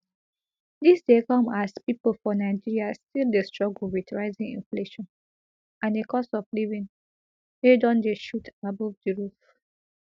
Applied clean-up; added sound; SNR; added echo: none; none; none; none.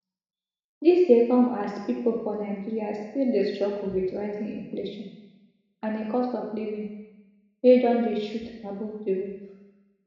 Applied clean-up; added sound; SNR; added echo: none; none; none; reverberation time 1.0 s.